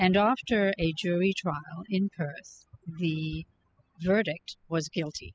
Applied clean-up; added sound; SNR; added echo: classical method spectral subtraction.